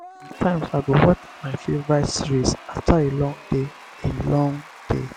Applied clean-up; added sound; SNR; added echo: none; Applause / Crowd / Cheering; 20 dB; none.